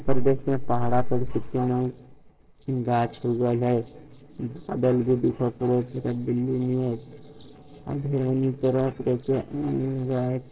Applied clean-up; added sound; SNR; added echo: neural separator model SepFormer DNS4.